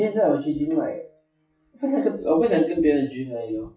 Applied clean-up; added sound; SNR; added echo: classical method WPE with log-MMSE.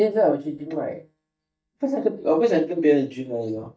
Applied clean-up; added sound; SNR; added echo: neural mask model DeepFilterNet 3.